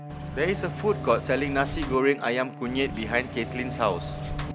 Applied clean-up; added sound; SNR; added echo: none; Bowed string instrument + Engine / Mechanisms; 7 dB; none.